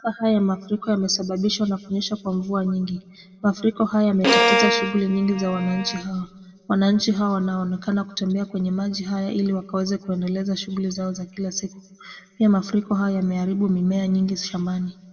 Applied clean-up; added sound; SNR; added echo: none; Bowed string instrument; 0 dB; reverberation time 1.7 s.